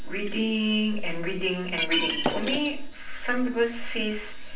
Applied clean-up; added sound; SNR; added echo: none; Shatter; 4 dB; reverberation time 0.4 s.